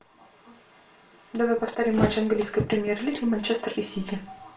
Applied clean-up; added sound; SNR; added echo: none; Thump, thud; 6 dB; reverberation time 0.3 s.